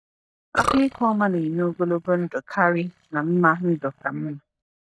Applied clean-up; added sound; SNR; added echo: neural mask model DeepFilterNet 3.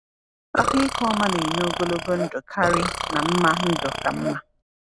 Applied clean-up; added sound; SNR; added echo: none; Burping, eructation; 3 dB; none.